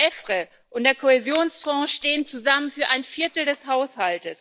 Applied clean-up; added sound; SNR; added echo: neural mask model DeepFilterNet 3.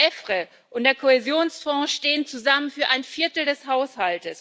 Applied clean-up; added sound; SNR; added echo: none; none; none; none.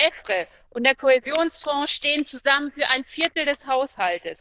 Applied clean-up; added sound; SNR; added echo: neural diffusion model UNIVERSE++.